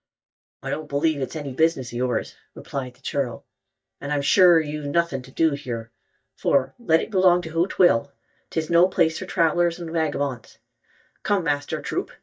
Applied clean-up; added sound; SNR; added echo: neural mask model DeepFilterNet 3.